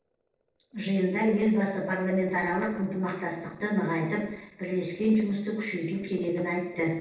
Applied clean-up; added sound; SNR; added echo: neural separator model SepFormer DNS4.